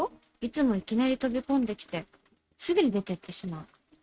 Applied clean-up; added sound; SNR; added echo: neural mask model RNNoise.